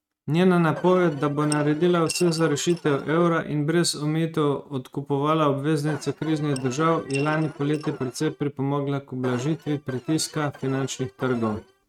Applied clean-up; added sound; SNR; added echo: neural mask model RNNoise.